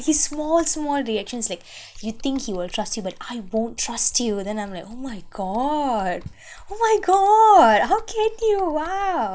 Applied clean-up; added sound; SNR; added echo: none; Computer keyboard; 15 dB; none.